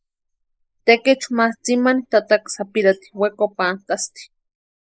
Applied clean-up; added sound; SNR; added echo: neural mask model Resemble Enhance denoiser.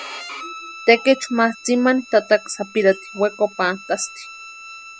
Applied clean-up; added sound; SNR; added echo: none; Bowed string instrument; 17 dB; none.